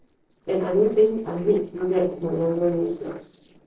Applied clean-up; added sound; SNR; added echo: neural separator model SepFormer DNS4.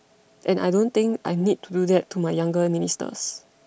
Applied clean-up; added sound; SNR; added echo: none; none; none; none.